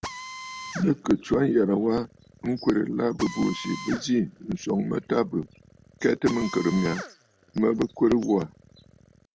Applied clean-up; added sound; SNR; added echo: none; Drill; 16 dB; none.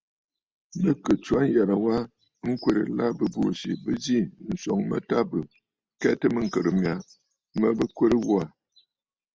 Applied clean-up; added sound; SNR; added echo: none; none; none; none.